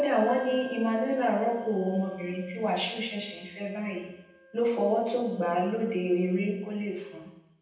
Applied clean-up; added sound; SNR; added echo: none; Wind instrument, woodwind instrument; 18 dB; reverberation time 0.9 s.